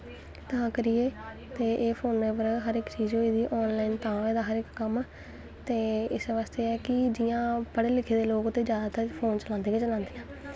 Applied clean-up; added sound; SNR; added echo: none; Wind instrument, woodwind instrument; 19 dB; none.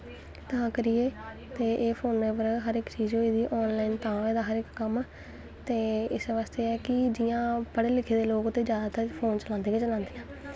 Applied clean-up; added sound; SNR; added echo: none; none; none; none.